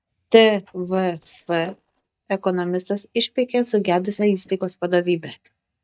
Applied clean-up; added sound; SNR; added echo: neural mask model DeepFilterNet 3.